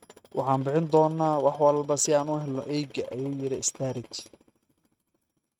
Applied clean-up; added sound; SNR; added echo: neural mask model RNNoise.